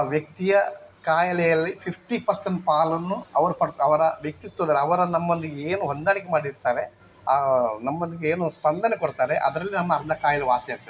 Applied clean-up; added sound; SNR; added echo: none; none; none; none.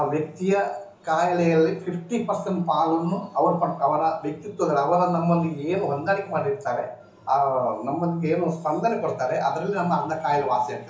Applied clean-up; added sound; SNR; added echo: none; none; none; reverberation time 0.8 s.